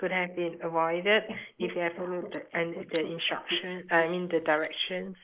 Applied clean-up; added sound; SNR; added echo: neural mask model Resemble Enhance denoiser.